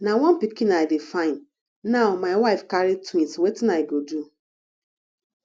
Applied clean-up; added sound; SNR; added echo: none; none; none; none.